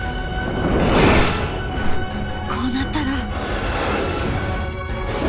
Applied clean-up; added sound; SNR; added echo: none; none; none; none.